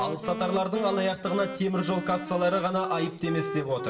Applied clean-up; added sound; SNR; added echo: none; Wind instrument, woodwind instrument; 8 dB; reverberation time 0.8 s.